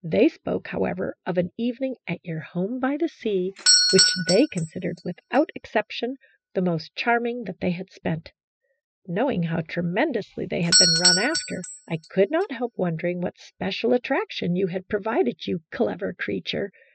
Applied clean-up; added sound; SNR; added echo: classical method spectral subtraction.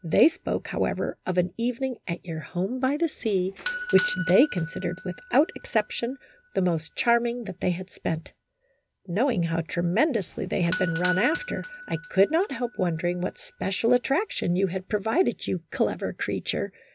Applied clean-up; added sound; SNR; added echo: none; Doorbell; 2 dB; none.